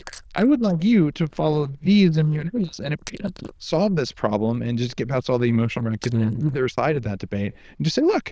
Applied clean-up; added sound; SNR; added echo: neural diffusion model UNIVERSE++.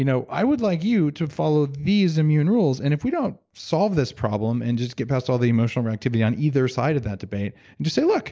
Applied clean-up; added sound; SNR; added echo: none; none; none; none.